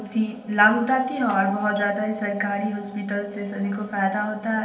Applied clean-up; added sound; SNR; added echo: none; Doorbell; 12 dB; reverberation time 0.3 s.